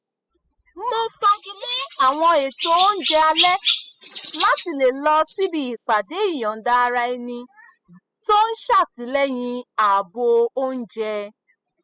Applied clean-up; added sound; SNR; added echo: classical method spectral subtraction.